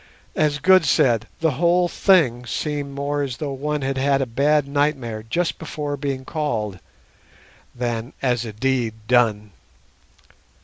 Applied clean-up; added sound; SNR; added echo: none; none; none; none.